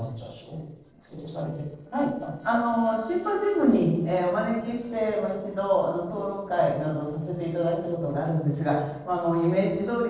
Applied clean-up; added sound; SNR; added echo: neural separator model SepFormer DNS4.